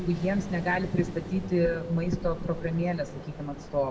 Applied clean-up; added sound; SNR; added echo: none; Ocean; 11 dB; reverberation time 1.5 s.